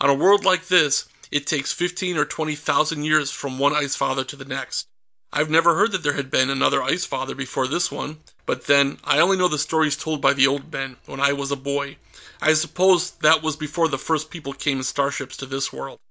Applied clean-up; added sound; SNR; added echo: none; none; none; none.